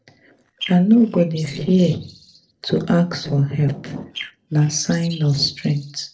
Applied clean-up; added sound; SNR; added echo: neural separator model SepFormer DNS4.